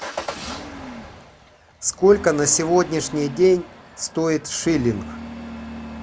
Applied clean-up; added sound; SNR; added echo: none; Engine starting / Accelerating, revving, vroom / Motor vehicle (road); 13 dB; none.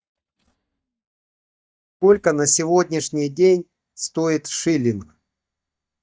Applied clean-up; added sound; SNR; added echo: neural mask model DeepFilterNet 3.